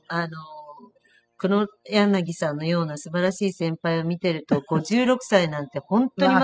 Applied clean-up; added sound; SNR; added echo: classical method spectral subtraction.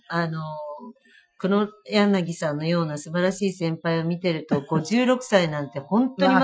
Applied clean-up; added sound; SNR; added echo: classical method Wiener filter.